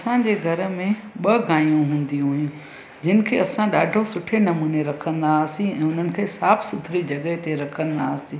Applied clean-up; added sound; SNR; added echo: none; none; none; none.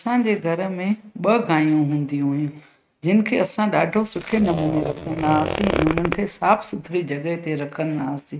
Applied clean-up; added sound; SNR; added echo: neural mask model RNNoise.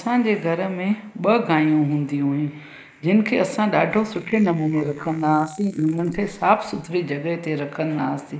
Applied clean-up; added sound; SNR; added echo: neural mask model Resemble Enhance denoiser.